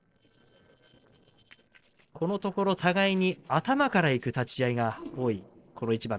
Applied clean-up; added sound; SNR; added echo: neural separator model SepFormer DNS4.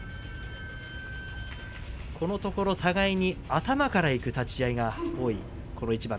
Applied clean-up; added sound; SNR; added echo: none; Squeak / Slam; 17 dB; none.